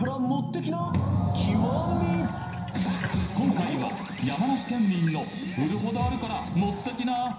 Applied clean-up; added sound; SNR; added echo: none; Sink (filling or washing); 20 dB; reverberation time 0.9 s.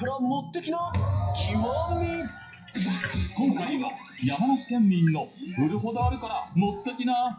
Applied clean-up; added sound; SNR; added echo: classical method WPE with log-MMSE.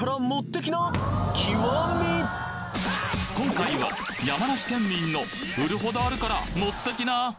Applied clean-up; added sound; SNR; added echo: none; none; none; none.